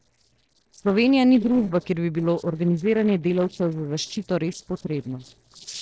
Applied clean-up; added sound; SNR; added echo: neural separator model SepFormer DNS4.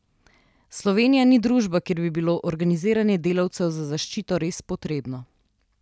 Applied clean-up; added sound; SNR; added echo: none; none; none; none.